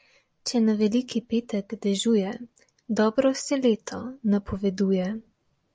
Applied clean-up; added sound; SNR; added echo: none; none; none; none.